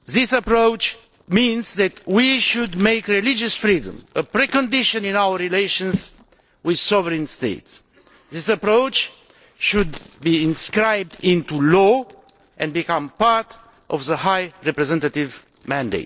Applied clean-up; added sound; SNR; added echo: neural separator model SepFormer DNS4.